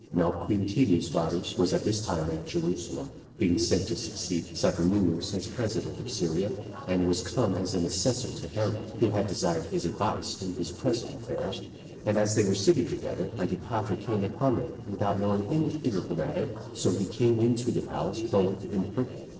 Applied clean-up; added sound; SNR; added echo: neural separator model SepFormer DNS4.